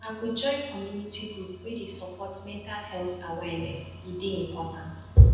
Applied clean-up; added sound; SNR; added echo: none; none; none; reverberation time 1.0 s.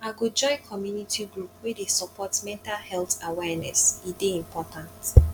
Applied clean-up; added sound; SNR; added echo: none; none; none; none.